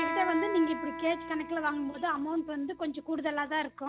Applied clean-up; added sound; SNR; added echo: none; Electric guitar; 7 dB; none.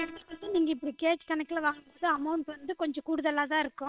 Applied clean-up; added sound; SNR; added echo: neural separator model SepFormer WHAM!.